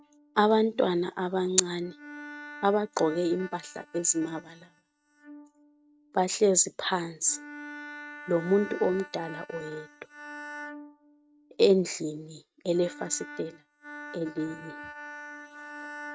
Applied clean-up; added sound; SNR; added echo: neural mask model RNNoise.